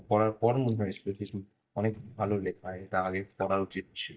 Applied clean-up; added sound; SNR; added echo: neural mask model DeepFilterNet 3.